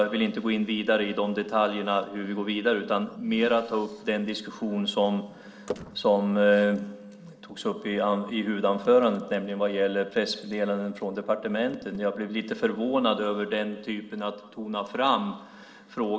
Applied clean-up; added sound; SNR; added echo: neural separator model SepFormer DNS4.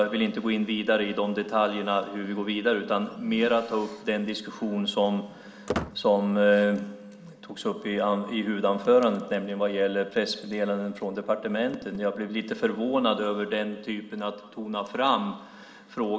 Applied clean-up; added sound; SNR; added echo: none; Squeak; 14 dB; reverberation time 1.1 s.